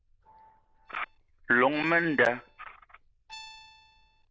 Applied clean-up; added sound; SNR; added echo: neural diffusion model UNIVERSE++.